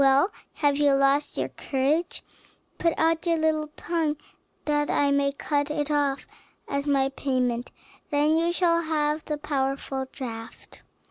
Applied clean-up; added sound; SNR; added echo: none; none; none; none.